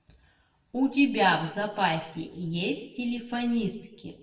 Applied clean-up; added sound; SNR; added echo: none; none; none; reverberation time 0.7 s.